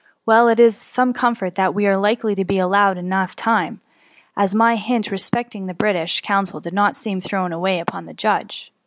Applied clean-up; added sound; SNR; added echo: none; none; none; none.